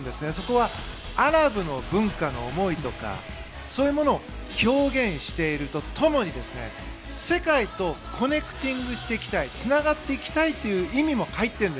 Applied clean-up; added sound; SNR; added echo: none; Crash cymbal + Bird; 18 dB; none.